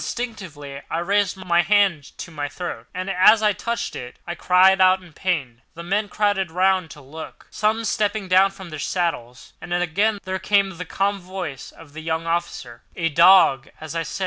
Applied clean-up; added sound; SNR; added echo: none; none; none; none.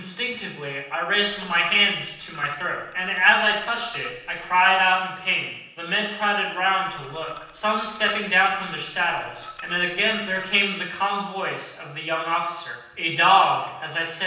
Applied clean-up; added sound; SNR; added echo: none; Liquid; 17 dB; reverberation time 0.9 s.